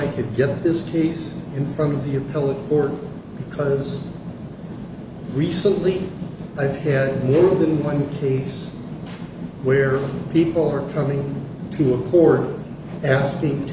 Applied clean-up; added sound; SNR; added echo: none; none; none; none.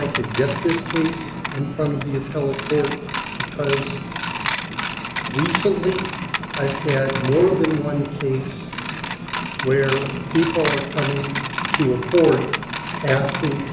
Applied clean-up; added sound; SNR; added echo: none; Coin (dropping); 5 dB; none.